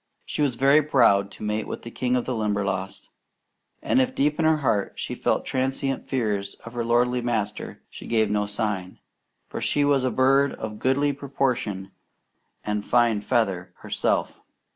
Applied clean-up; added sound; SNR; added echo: none; none; none; none.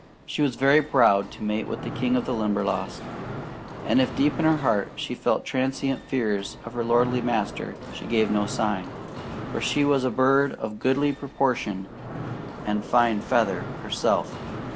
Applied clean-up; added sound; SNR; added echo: none; Mechanisms; 11 dB; none.